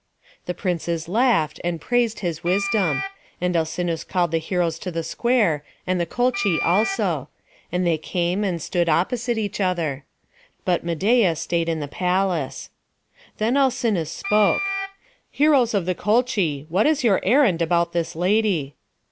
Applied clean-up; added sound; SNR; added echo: none; Wind instrument, woodwind instrument; 7 dB; none.